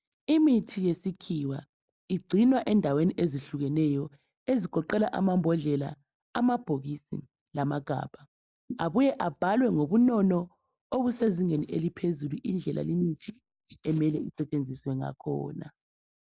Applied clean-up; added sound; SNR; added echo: neural mask model Resemble Enhance denoiser.